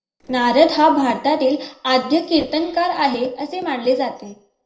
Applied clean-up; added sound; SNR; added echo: neural separator model SepFormer DNS4.